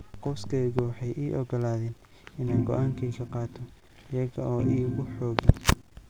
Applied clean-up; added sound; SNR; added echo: none; Organ; 4 dB; none.